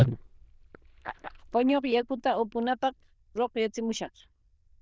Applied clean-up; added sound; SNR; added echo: neural diffusion model UNIVERSE++.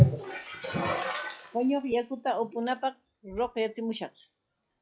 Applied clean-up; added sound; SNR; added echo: classical method log-MMSE.